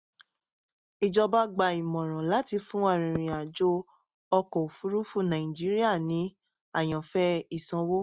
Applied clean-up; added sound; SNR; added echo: neural mask model RNNoise.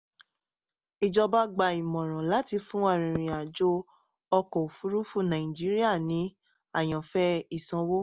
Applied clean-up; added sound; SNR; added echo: none; Knock / Wood; 12 dB; none.